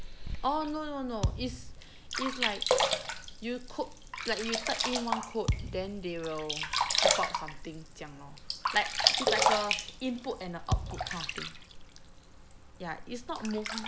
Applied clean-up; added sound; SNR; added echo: none; Thump, thud + Sink (filling or washing); -4 dB; none.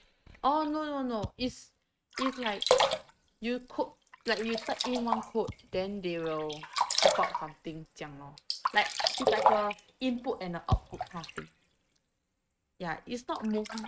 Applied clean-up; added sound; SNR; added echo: neural mask model RNNoise.